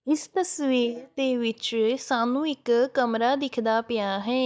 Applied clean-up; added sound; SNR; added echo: neural mask model DeepFilterNet 3.